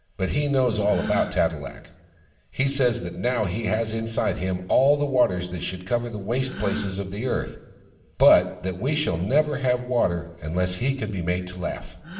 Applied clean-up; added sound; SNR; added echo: none; Gasp; 18 dB; reverberation time 0.9 s.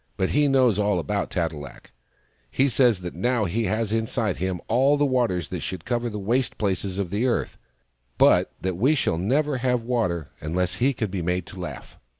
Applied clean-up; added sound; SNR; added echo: none; none; none; none.